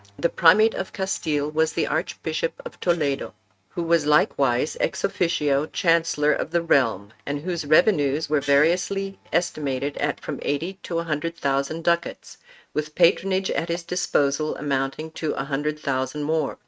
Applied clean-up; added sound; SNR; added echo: neural mask model RNNoise.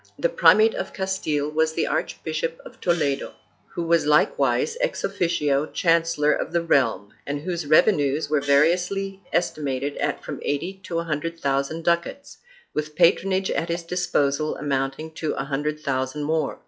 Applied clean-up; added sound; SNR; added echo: classical method log-MMSE.